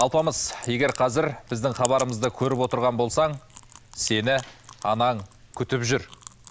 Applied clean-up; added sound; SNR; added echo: none; Chewing, mastication; 17 dB; none.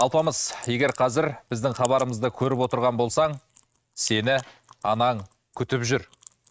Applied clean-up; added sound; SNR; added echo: neural mask model RNNoise.